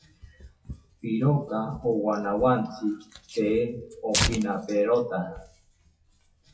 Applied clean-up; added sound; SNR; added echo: classical method WPE with log-MMSE.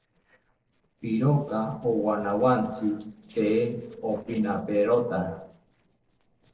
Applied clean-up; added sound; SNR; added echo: neural separator model SepFormer DNS4.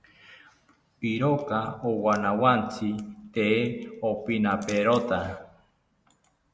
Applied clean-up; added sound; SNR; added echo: none; none; none; none.